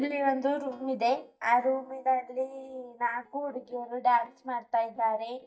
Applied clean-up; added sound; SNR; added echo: neural mask model DeepFilterNet 3.